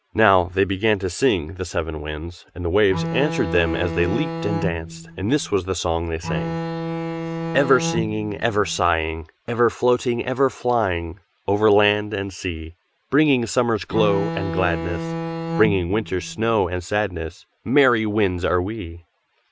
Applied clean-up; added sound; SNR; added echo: none; Bowed string instrument; 6 dB; none.